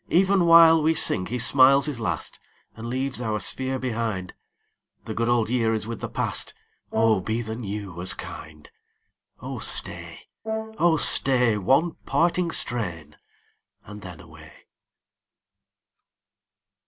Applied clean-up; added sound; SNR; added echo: none; Brass instrument; 9 dB; none.